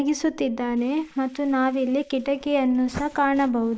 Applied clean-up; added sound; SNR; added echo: neural mask model Resemble Enhance denoiser.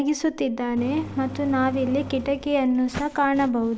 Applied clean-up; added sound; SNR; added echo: none; Engine; 15 dB; none.